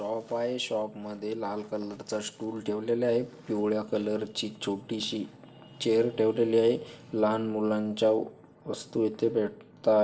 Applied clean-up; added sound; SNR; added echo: none; none; none; reverberation time 0.4 s.